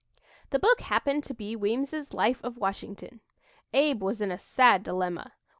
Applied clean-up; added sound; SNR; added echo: none; none; none; none.